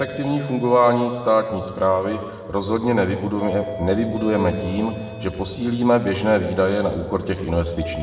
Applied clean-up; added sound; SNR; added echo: none; Doorbell; 16 dB; reverberation time 1.9 s.